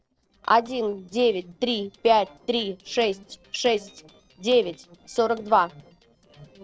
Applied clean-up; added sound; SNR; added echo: neural separator model SepFormer DNS4.